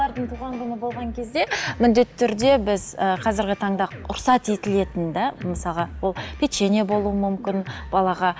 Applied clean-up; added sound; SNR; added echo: none; Drum kit; 16 dB; none.